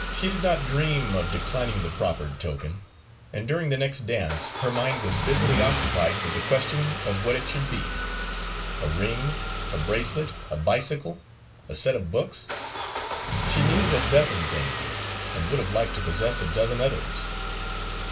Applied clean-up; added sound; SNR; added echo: none; Engine starting / Car; 2 dB; reverberation time 0.2 s.